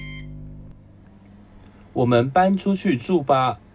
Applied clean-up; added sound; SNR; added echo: none; Microwave oven; 20 dB; reverberation time 0.2 s.